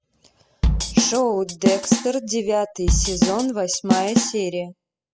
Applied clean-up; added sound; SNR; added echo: classical method spectral subtraction.